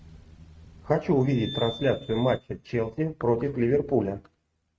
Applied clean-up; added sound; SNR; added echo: neural mask model RNNoise.